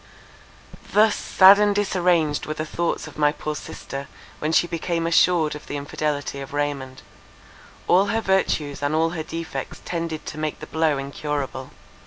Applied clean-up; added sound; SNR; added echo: none; none; none; none.